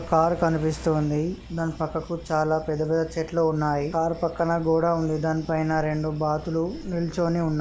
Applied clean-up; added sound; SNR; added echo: none; Cricket; 20 dB; none.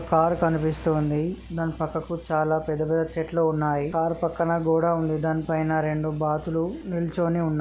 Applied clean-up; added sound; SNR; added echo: none; none; none; none.